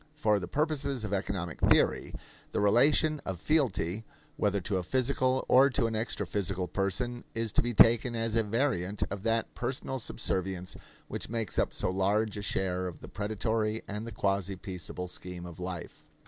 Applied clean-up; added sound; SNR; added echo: none; none; none; none.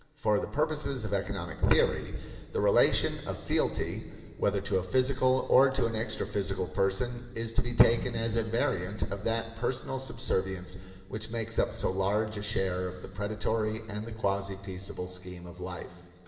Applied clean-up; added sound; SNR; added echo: none; none; none; reverberation time 2.8 s.